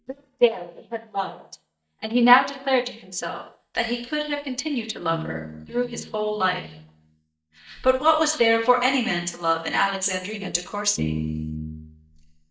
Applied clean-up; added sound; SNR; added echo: neural mask model DeepFilterNet 3.